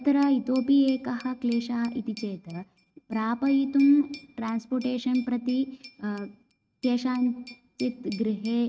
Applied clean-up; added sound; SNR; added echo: neural mask model RNNoise.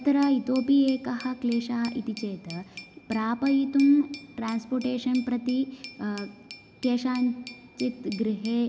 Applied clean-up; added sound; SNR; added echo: none; Glass; 20 dB; none.